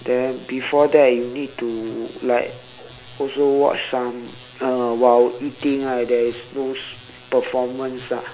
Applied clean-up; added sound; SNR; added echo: none; none; none; none.